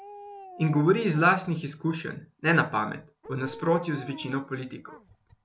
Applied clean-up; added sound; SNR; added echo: none; Dog; 19 dB; none.